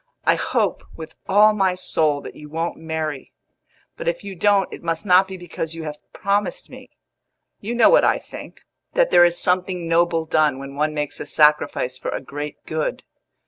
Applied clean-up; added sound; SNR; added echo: none; none; none; none.